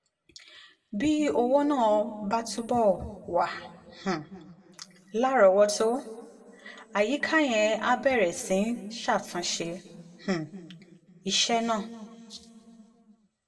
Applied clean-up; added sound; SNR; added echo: none; none; none; reverberation time 1.6 s.